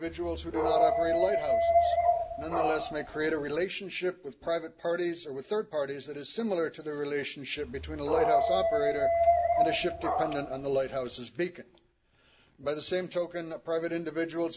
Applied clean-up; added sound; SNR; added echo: none; Dog; -4 dB; none.